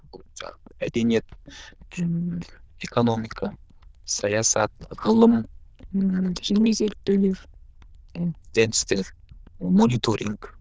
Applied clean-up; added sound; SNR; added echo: neural diffusion model UNIVERSE++.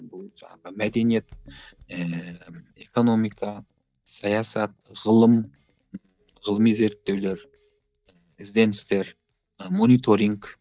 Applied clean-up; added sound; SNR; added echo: neural mask model DeepFilterNet 3.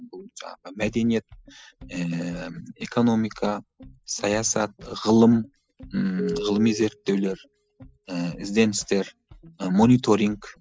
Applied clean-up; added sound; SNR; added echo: classical method spectral subtraction.